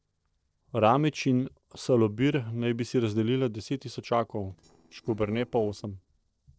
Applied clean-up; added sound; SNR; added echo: neural separator model SepFormer DNS4.